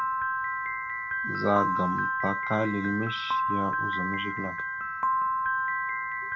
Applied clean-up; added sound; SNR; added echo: none; Piano; -4 dB; none.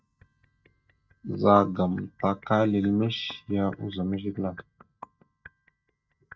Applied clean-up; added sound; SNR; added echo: neural mask model DeepFilterNet 3.